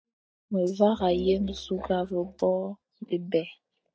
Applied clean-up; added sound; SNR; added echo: neural mask model DeepFilterNet 3.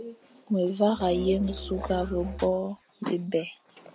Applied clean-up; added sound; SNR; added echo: none; Musical instrument; 11 dB; none.